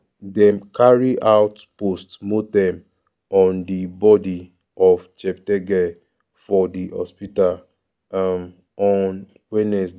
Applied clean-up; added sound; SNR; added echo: none; none; none; none.